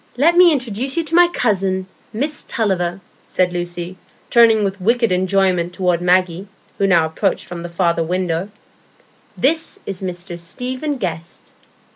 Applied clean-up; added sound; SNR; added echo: none; none; none; none.